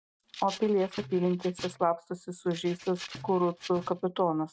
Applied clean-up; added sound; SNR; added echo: neural mask model RNNoise.